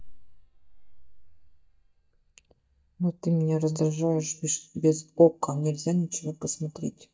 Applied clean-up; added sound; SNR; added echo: neural mask model DeepFilterNet 3.